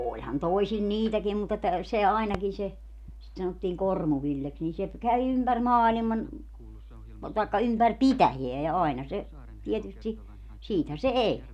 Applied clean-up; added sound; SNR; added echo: none; none; none; none.